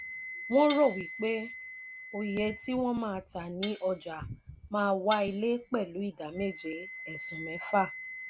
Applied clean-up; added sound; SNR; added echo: none; Cutlery, silverware + Wind instrument, woodwind instrument; 10 dB; none.